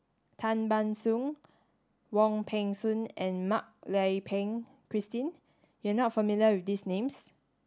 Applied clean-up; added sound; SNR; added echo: none; none; none; none.